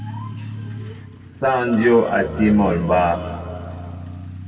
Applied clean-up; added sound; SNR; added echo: none; Truck; 11 dB; reverberation time 2.4 s.